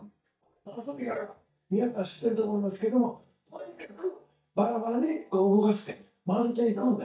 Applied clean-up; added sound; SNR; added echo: neural mask model DeepFilterNet 3.